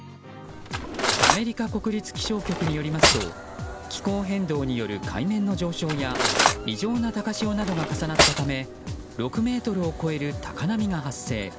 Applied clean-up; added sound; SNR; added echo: none; Cutlery, silverware; -1 dB; none.